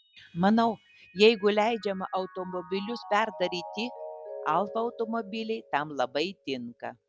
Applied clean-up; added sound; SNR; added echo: none; Mallet percussion; 16 dB; none.